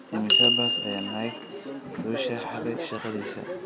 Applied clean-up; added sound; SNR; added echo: none; Door / Bell; -5 dB; none.